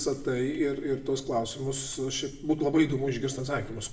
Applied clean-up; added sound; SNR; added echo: none; none; none; reverberation time 0.6 s.